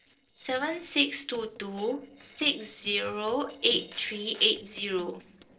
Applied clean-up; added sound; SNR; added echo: neural separator model SepFormer DNS4.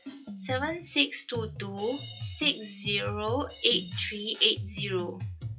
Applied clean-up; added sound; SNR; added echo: classical method WPE with log-MMSE.